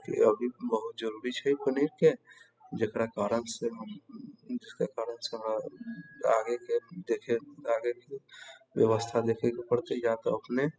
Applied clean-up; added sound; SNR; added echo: classical method spectral subtraction.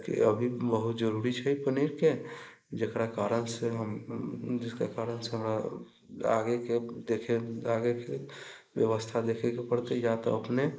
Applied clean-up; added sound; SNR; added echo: neural mask model Resemble Enhance denoiser.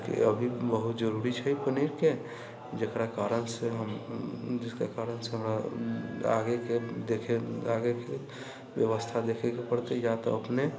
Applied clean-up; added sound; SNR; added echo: none; Bowed string instrument; 19 dB; none.